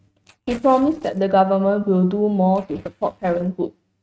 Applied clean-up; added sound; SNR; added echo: neural mask model RNNoise.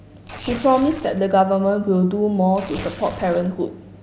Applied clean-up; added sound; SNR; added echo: none; Tearing; 16 dB; none.